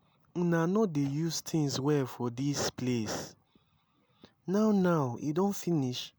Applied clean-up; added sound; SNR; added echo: none; none; none; none.